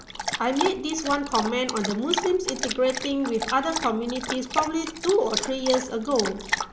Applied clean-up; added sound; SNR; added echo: none; Dog; 6 dB; none.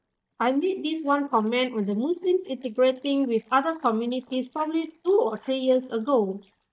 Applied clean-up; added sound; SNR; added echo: neural mask model DeepFilterNet 3.